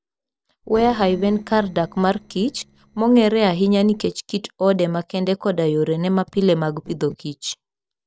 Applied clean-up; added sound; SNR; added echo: neural separator model SepFormer DNS4.